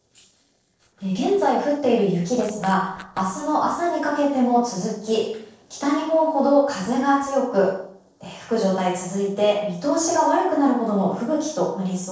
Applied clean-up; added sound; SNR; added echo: neural separator model SepFormer DNS4.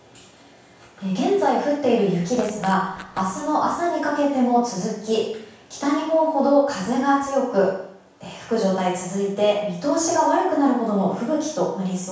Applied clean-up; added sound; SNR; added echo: none; Fart; 19 dB; reverberation time 0.7 s.